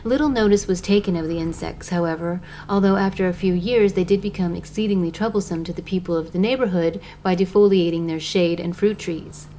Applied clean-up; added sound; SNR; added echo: none; Microwave oven; 19 dB; reverberation time 0.3 s.